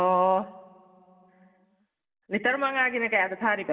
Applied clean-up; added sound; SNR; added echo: none; none; none; reverberation time 1.8 s.